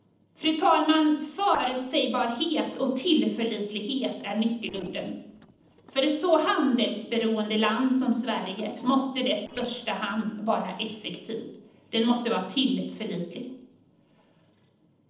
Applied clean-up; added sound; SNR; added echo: neural separator model SepFormer DNS4.